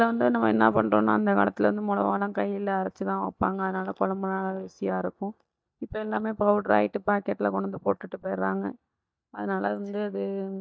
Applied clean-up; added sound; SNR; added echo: neural mask model DeepFilterNet 3.